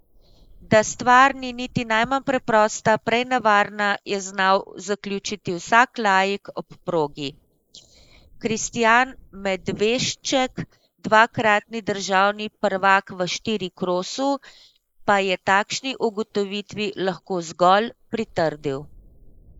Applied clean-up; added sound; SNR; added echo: neural mask model Resemble Enhance denoiser.